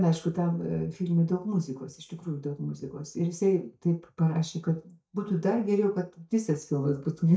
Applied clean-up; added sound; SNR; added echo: neural mask model DeepFilterNet 3.